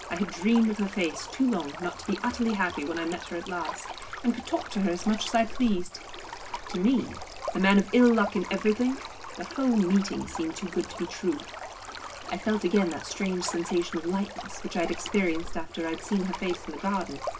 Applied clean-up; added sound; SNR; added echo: none; Stream; 10 dB; reverberation time 0.4 s.